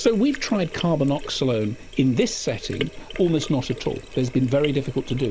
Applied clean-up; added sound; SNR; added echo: none; Sink (filling or washing); 14 dB; none.